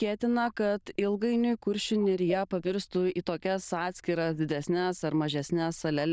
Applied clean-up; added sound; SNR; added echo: neural diffusion model UNIVERSE++.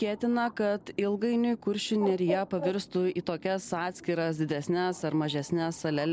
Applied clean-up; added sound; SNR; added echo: none; Bird; 14 dB; none.